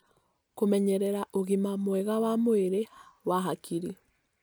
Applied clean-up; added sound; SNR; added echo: none; none; none; none.